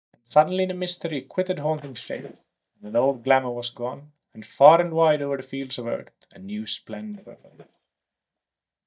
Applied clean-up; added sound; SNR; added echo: neural mask model DeepFilterNet 3.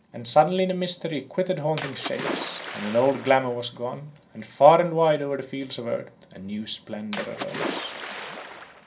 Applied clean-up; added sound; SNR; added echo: none; Splash, splatter; 13 dB; reverberation time 0.3 s.